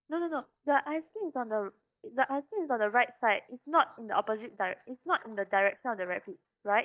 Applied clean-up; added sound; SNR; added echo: neural mask model DeepFilterNet 3.